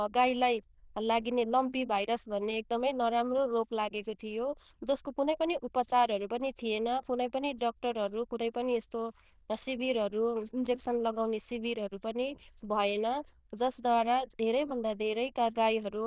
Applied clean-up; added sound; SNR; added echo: neural diffusion model UNIVERSE++.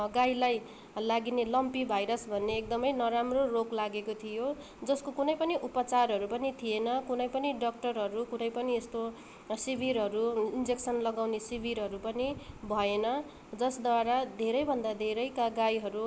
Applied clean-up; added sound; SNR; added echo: none; none; none; none.